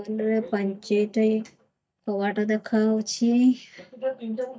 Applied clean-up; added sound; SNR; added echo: neural mask model DeepFilterNet 3.